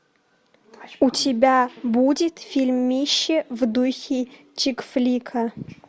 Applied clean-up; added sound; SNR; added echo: none; none; none; none.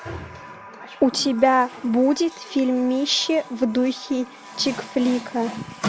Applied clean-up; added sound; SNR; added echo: none; Water tap, faucet; 14 dB; none.